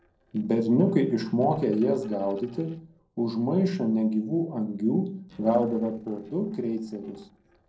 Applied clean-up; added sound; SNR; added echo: neural separator model SepFormer DNS4.